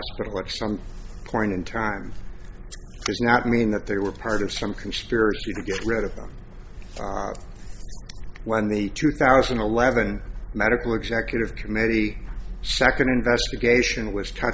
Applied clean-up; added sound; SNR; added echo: none; none; none; none.